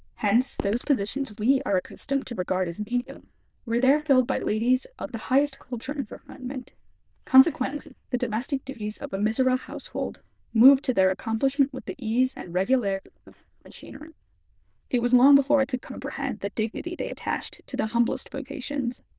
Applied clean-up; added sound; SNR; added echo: neural diffusion model UNIVERSE++.